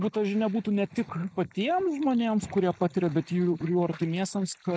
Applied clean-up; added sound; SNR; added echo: neural mask model Resemble Enhance denoiser.